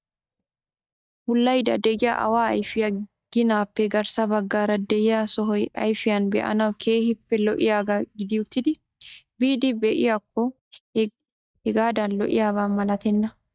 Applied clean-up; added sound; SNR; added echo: neural mask model DeepFilterNet 3.